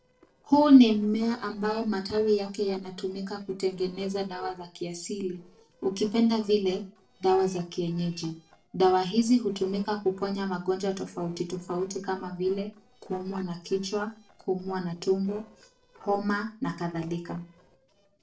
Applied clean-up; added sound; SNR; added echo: neural separator model SepFormer DNS4.